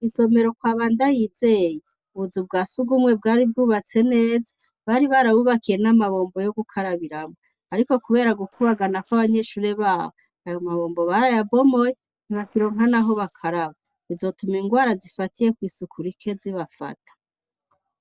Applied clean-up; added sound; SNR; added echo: neural separator model SepFormer DNS4.